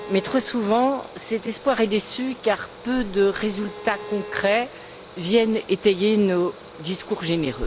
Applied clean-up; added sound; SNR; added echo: none; Bowed string instrument + Mechanical fan; 16 dB; none.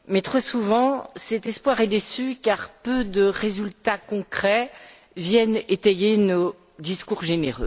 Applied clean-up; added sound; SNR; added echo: none; none; none; none.